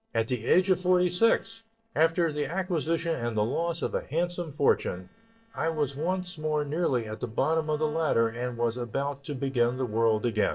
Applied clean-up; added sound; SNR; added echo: neural separator model SepFormer DNS4.